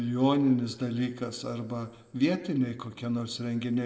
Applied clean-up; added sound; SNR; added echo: none; none; none; reverberation time 1.0 s.